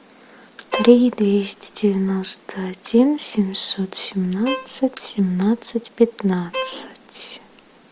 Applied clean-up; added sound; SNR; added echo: none; Bowed string instrument; 12 dB; none.